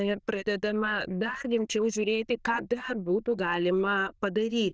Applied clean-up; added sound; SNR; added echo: neural diffusion model UNIVERSE++.